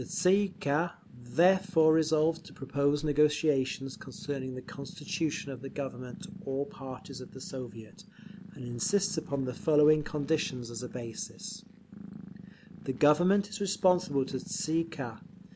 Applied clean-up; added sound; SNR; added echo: none; Purr; 16 dB; none.